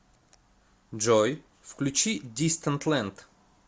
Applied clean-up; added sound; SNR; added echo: none; none; none; none.